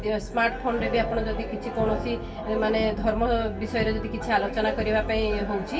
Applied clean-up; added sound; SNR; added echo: none; Brass instrument; 8 dB; reverberation time 0.2 s.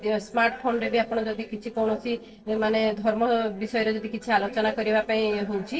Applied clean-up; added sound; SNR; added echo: neural separator model SepFormer DNS4.